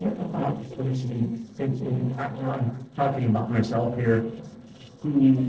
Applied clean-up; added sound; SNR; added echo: neural separator model SepFormer DNS4.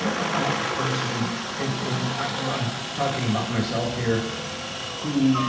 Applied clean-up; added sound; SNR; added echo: none; Aircraft; 3 dB; reverberation time 0.8 s.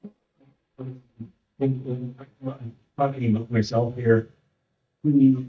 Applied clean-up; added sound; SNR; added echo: neural mask model DeepFilterNet 3.